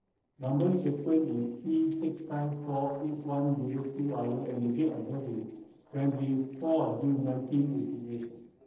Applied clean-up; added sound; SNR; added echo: neural separator model SepFormer DNS4.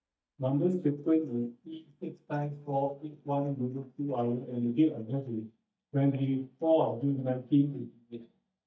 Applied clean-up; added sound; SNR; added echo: neural mask model DeepFilterNet 3.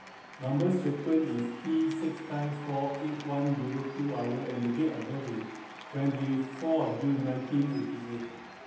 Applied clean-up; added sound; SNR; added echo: none; Applause / Cheering; 16 dB; reverberation time 0.9 s.